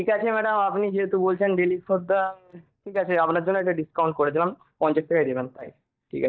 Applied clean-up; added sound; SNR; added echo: neural mask model DeepFilterNet 3.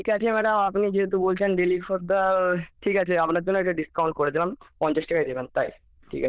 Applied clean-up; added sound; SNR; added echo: neural diffusion model UNIVERSE++.